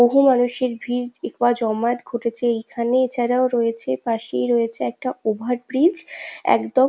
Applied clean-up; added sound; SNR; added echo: none; none; none; none.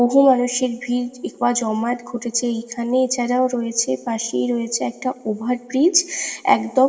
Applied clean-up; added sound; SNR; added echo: none; none; none; reverberation time 2.8 s.